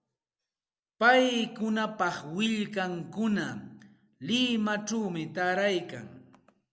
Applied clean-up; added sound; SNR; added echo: none; none; none; none.